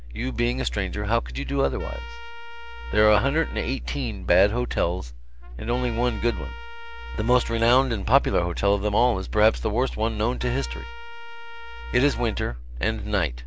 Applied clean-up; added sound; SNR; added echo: none; Trumpet; 19 dB; none.